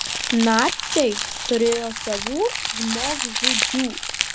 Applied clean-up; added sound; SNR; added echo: none; Crumpling, crinkling; 2 dB; none.